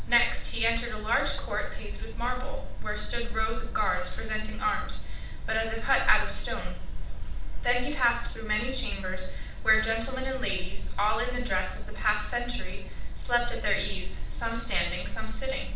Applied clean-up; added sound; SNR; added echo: none; none; none; reverberation time 0.5 s.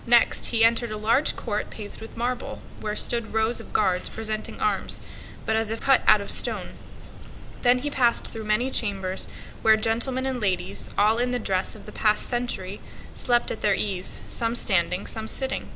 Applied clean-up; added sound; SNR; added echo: none; none; none; none.